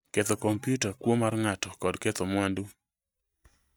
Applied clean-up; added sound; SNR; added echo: neural mask model DeepFilterNet 3.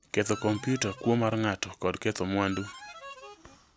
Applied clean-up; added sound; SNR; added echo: none; Harmonica; 15 dB; none.